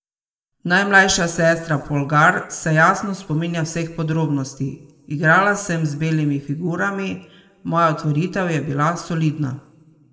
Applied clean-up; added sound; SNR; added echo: none; none; none; reverberation time 0.9 s.